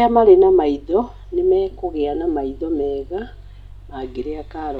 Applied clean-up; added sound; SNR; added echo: none; Mechanical fan; 18 dB; none.